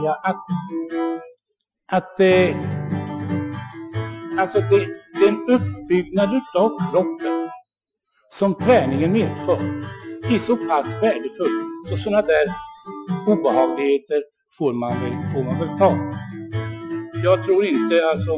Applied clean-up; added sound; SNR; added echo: classical method Wiener filter.